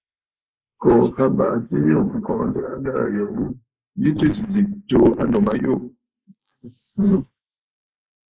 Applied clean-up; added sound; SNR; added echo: neural mask model Resemble Enhance denoiser.